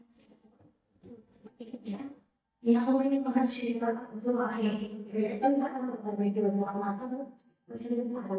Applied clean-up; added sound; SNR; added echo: neural mask model DeepFilterNet 3.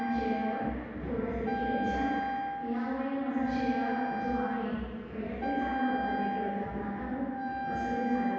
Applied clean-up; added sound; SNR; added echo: none; Wind instrument, woodwind instrument; 3 dB; reverberation time 2.0 s.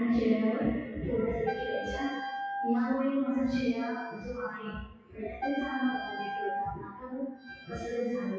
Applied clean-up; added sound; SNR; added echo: classical method WPE with log-MMSE.